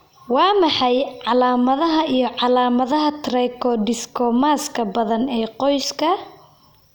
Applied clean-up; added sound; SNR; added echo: none; none; none; none.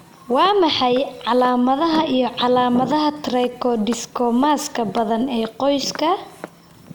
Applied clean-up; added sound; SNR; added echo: none; Walk, footsteps; 17 dB; none.